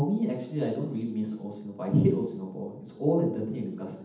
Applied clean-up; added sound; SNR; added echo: none; none; none; reverberation time 0.8 s.